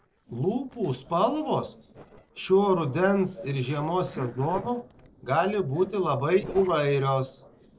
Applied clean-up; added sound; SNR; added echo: neural separator model SepFormer DNS4.